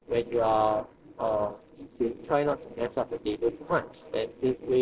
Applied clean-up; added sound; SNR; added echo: neural separator model SepFormer DNS4.